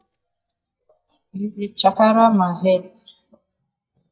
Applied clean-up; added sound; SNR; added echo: neural mask model DeepFilterNet 3.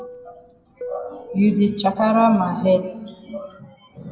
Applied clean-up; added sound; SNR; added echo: none; Fixed-wing aircraft, airplane; 19 dB; reverberation time 1.1 s.